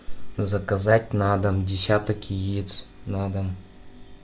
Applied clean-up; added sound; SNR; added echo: none; none; none; none.